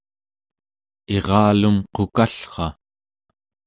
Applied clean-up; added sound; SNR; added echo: none; none; none; none.